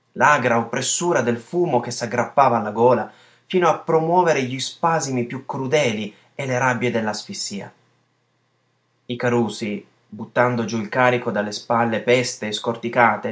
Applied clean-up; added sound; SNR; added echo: none; none; none; none.